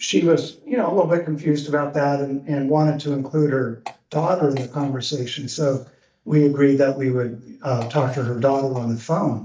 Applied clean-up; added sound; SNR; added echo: neural mask model DeepFilterNet 3.